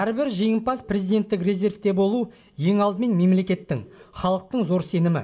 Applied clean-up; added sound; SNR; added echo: none; none; none; reverberation time 0.3 s.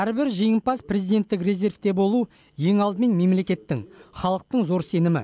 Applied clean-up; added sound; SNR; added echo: none; none; none; none.